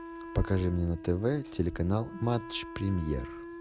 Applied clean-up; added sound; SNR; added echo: none; Wind instrument, woodwind instrument; 13 dB; none.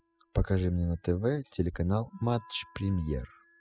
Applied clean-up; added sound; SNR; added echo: classical method spectral subtraction.